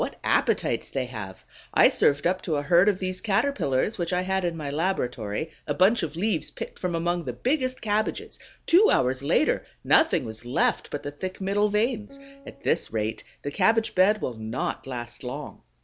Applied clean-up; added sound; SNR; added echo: none; Piano; 20 dB; none.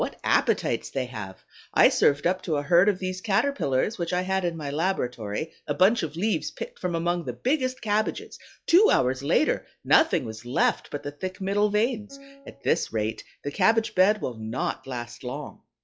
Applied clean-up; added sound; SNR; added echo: classical method log-MMSE.